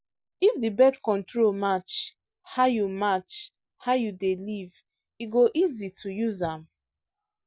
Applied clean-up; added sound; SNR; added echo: none; none; none; none.